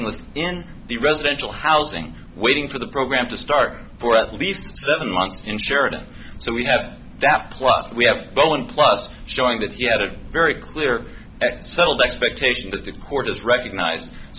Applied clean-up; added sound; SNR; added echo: none; none; none; none.